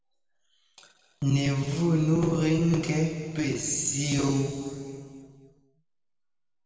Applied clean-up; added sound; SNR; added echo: none; none; none; reverberation time 2.3 s.